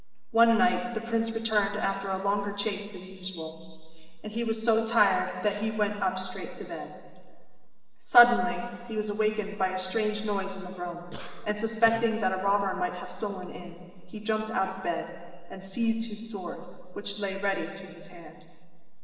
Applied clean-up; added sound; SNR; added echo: neural separator model SepFormer DNS4.